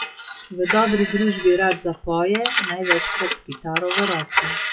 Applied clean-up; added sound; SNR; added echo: classical method WPE with log-MMSE.